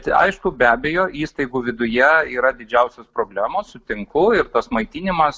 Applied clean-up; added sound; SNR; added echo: none; none; none; none.